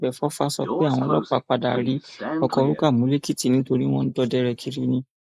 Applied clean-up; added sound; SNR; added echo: neural mask model Resemble Enhance denoiser.